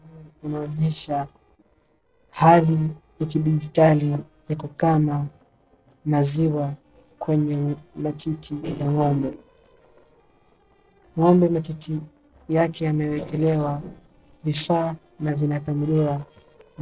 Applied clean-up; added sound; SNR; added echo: neural separator model SepFormer DNS4.